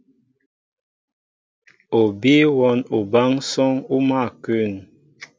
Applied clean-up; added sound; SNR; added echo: none; none; none; none.